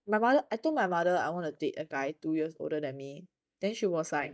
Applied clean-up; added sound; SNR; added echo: neural mask model DeepFilterNet 3.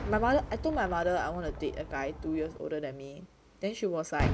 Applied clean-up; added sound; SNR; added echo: none; Fireworks; 6 dB; none.